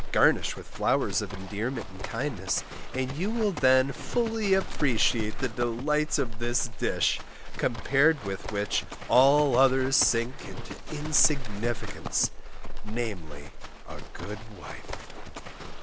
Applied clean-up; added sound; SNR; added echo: none; Livestock, farm animals, working animals; 2 dB; none.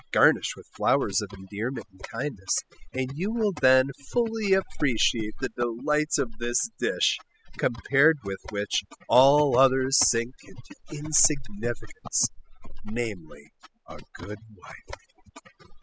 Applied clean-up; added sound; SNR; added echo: classical method spectral subtraction.